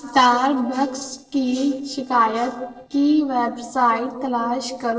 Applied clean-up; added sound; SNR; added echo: neural separator model SepFormer DNS4.